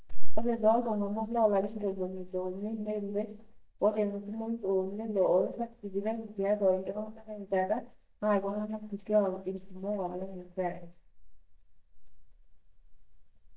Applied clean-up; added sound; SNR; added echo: neural mask model DeepFilterNet 3.